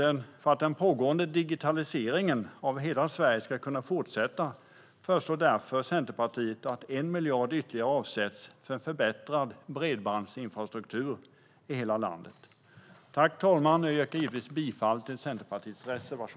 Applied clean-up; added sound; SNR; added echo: none; none; none; none.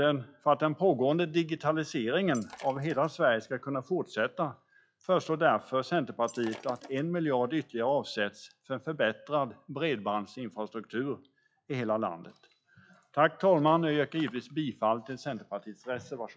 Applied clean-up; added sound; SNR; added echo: classical method log-MMSE.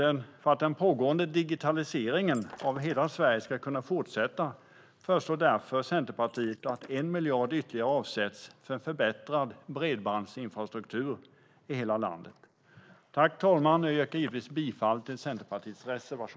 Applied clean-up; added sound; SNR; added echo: neural mask model Resemble Enhance denoiser.